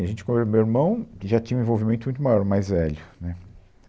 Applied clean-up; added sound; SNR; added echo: none; none; none; none.